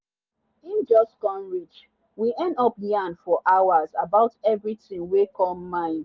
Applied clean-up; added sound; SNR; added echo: none; none; none; none.